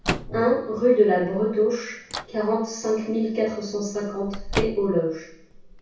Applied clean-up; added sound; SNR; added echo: none; Microwave oven; 11 dB; reverberation time 0.6 s.